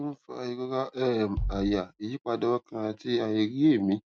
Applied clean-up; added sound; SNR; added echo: neural mask model RNNoise.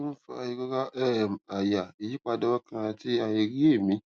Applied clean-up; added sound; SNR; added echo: none; none; none; none.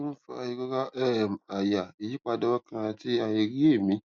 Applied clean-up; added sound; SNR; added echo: neural mask model Resemble Enhance denoiser.